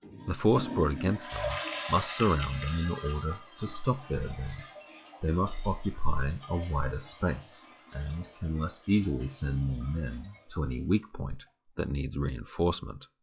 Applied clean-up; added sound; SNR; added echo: classical method log-MMSE.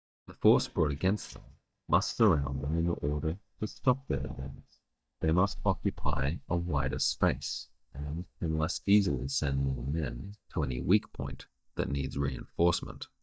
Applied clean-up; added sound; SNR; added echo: neural mask model DeepFilterNet 3.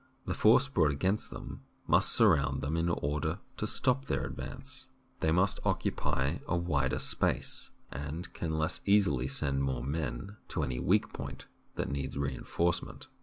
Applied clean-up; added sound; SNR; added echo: none; none; none; none.